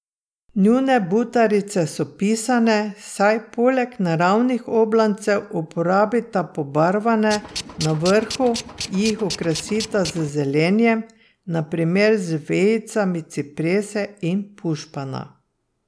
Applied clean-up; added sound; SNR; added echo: none; Tools; 11 dB; none.